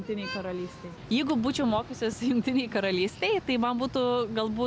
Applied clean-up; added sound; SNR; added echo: none; none; none; none.